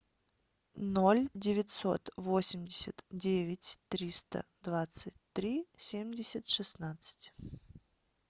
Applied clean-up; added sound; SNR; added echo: none; none; none; none.